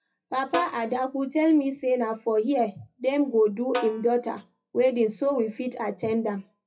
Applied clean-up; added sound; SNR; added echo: classical method WPE with log-MMSE.